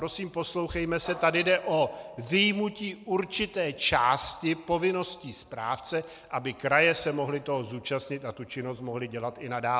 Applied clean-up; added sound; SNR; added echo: none; none; none; none.